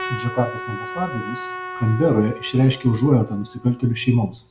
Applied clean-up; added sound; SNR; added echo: none; Trumpet; 12 dB; none.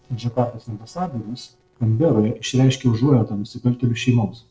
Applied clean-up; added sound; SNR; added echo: neural separator model SepFormer DNS4.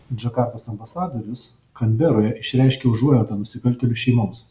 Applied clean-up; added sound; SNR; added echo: none; none; none; none.